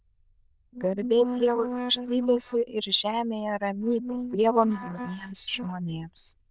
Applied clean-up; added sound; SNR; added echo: neural diffusion model UNIVERSE++.